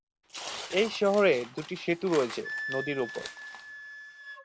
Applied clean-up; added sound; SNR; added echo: none; Wind instrument, woodwind instrument + Tearing; 11 dB; none.